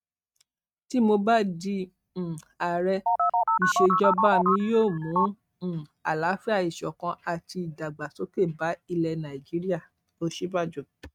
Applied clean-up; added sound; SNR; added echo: neural mask model RNNoise.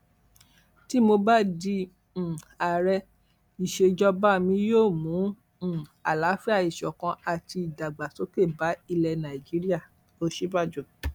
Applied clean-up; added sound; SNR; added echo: none; none; none; none.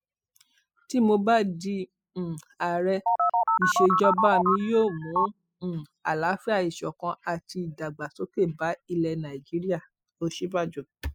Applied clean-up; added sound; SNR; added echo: classical method spectral subtraction.